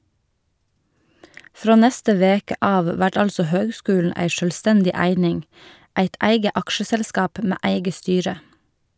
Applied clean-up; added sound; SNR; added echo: none; none; none; none.